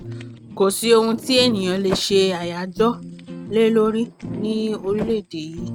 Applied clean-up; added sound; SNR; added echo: neural mask model RNNoise.